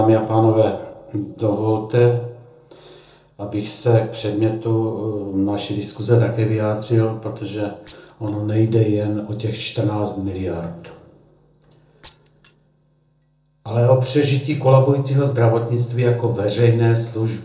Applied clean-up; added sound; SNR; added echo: neural separator model SepFormer DNS4.